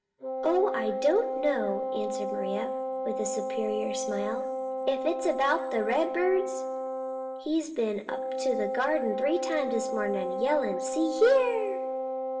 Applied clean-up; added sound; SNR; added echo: none; Wind instrument, woodwind instrument; 3 dB; reverberation time 2.5 s.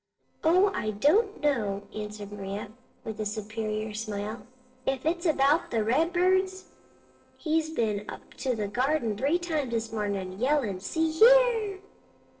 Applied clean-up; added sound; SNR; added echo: neural separator model SepFormer DNS4.